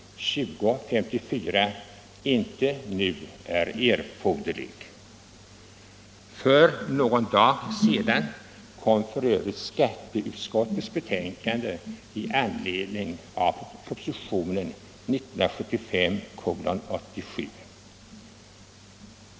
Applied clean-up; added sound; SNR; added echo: none; none; none; none.